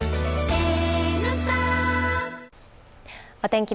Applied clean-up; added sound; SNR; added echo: none; none; none; none.